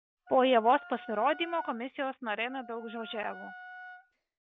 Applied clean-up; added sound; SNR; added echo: none; Wind instrument, woodwind instrument; 18 dB; none.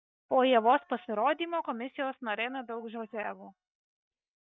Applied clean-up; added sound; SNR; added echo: neural mask model DeepFilterNet 3.